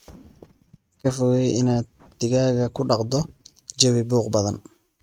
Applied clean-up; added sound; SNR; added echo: neural mask model RNNoise.